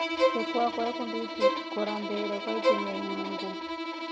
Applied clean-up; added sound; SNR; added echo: none; Bowed string instrument + Bowed string instrument; -4 dB; none.